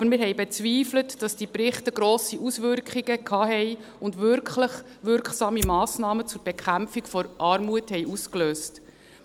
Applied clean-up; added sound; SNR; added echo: none; Fire; 14 dB; none.